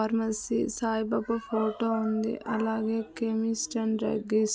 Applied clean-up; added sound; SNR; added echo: none; none; none; none.